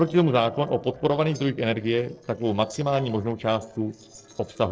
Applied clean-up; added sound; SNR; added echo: neural separator model SepFormer DNS4.